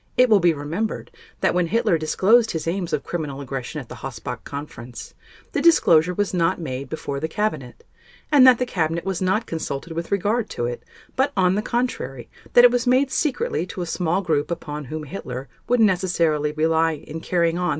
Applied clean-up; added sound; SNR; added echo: none; none; none; none.